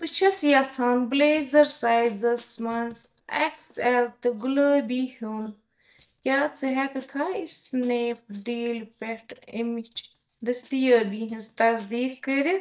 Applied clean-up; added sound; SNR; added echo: neural mask model DeepFilterNet 3.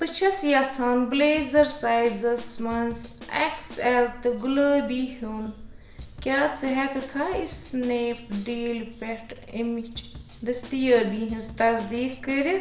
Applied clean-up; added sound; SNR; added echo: none; Drum kit; 19 dB; reverberation time 1.0 s.